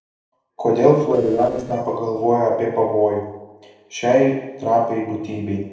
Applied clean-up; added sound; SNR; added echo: neural separator model SepFormer DNS4.